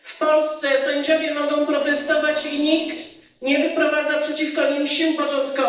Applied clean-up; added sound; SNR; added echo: neural separator model SepFormer DNS4.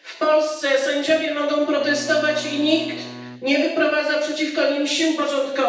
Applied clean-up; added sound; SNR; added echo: none; Wind instrument, woodwind instrument; 18 dB; reverberation time 0.9 s.